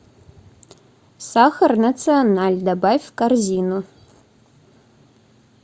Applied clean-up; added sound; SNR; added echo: none; none; none; none.